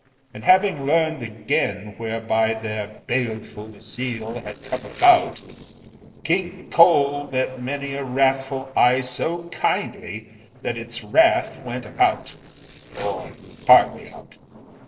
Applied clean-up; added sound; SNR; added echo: neural separator model SepFormer DNS4.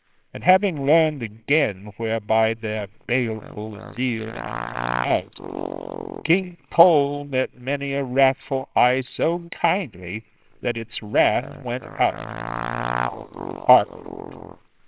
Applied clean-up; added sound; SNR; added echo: neural separator model SepFormer WHAMR!.